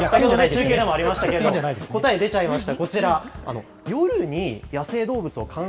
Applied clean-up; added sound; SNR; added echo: none; none; none; none.